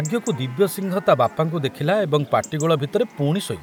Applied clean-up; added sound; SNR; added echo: none; Chatter / Chirp, tweet / Livestock, farm animals, working animals; 19 dB; none.